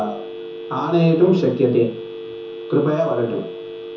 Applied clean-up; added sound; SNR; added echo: none; Telephone; 12 dB; reverberation time 0.6 s.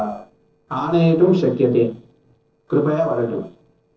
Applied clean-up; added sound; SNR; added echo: neural separator model SepFormer DNS4.